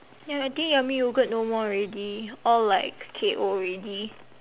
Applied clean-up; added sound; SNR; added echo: none; none; none; none.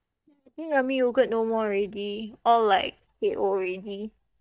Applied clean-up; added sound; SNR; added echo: neural mask model DeepFilterNet 3.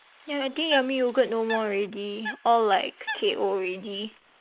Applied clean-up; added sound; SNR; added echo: neural mask model Resemble Enhance denoiser.